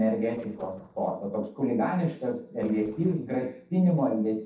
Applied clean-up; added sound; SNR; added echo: neural separator model SepFormer DNS4.